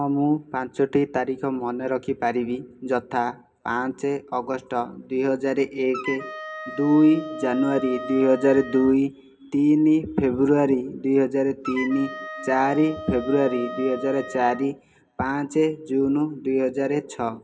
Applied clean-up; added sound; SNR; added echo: none; Wind instrument, woodwind instrument; 12 dB; reverberation time 0.3 s.